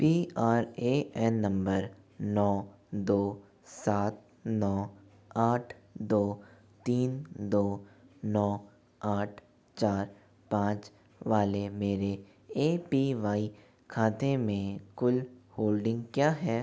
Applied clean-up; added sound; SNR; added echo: none; none; none; none.